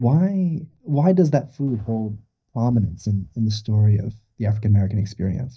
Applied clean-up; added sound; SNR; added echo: neural mask model DeepFilterNet 3.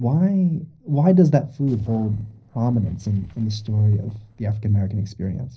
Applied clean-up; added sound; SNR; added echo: neural separator model SepFormer DNS4.